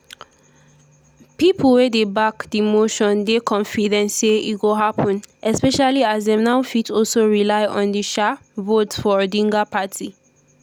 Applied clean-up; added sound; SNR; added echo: none; none; none; none.